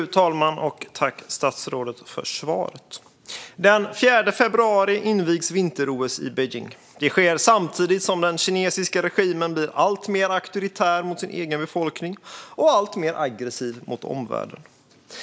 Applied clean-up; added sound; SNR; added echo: none; none; none; none.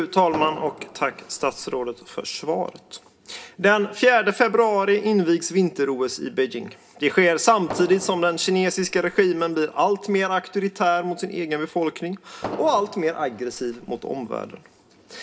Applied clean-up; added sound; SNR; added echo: none; Fireworks; 16 dB; reverberation time 0.3 s.